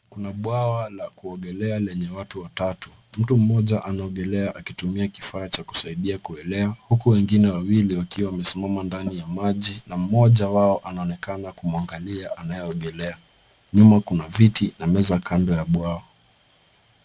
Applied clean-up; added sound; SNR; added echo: none; none; none; none.